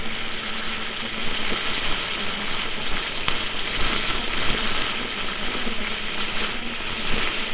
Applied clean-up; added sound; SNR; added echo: neural separator model SepFormer WHAMR!.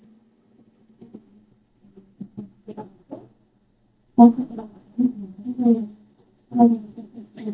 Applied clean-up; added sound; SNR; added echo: neural mask model DeepFilterNet 3.